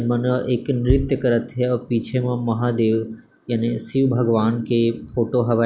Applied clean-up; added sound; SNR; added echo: none; Bass drum; 9 dB; none.